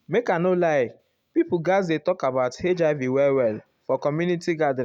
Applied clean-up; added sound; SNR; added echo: none; none; none; none.